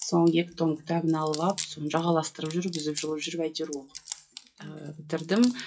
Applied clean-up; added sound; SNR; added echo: classical method WPE with log-MMSE.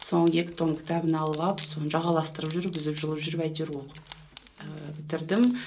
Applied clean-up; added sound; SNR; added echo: none; Wood; 15 dB; reverberation time 0.2 s.